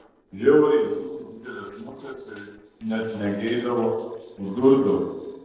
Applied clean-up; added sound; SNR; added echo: neural separator model SepFormer DNS4.